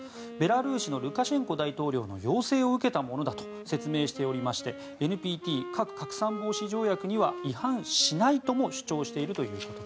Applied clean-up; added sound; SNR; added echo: none; Wind instrument, woodwind instrument; 13 dB; none.